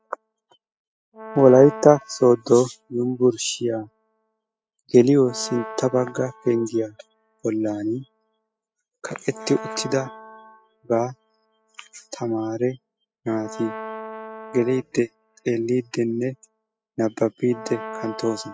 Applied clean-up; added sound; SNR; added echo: classical method spectral subtraction.